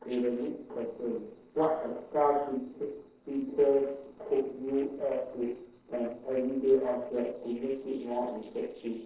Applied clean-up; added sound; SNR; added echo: neural separator model SepFormer DNS4.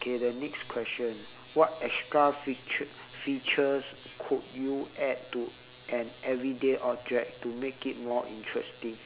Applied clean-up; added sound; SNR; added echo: none; none; none; none.